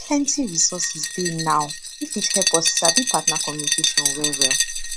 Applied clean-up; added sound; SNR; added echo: none; Glass; -3 dB; none.